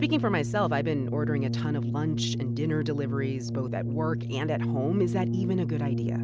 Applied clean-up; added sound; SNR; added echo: none; Brass instrument; -1 dB; none.